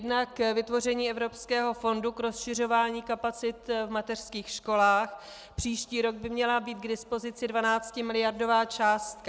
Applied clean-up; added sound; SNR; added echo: none; none; none; none.